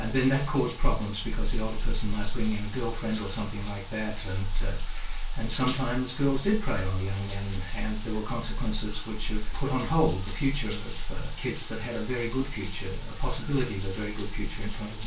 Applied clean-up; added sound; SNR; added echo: none; Bathtub (filling or washing); 14 dB; reverberation time 0.2 s.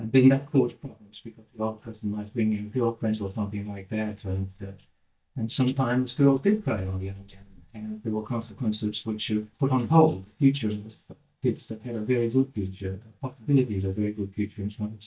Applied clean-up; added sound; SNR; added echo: neural mask model DeepFilterNet 3.